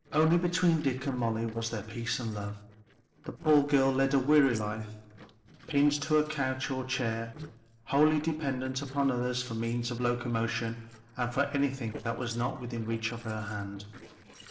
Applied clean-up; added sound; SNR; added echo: neural separator model SepFormer DNS4.